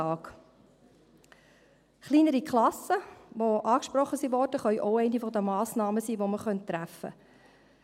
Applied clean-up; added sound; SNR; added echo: none; none; none; none.